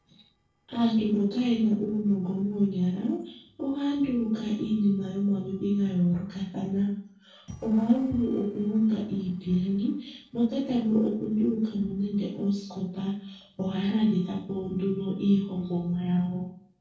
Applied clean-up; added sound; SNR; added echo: neural separator model SepFormer DNS4.